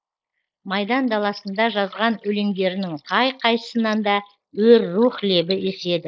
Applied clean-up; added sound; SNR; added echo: neural mask model Resemble Enhance denoiser.